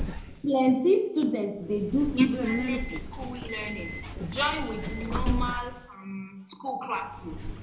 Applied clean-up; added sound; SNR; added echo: none; Subway, metro, underground; 5 dB; reverberation time 0.7 s.